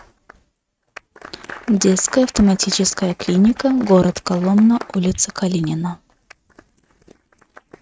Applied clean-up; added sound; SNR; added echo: neural mask model RNNoise.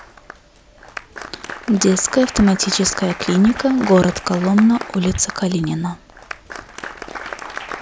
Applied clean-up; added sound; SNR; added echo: none; Applause; 13 dB; none.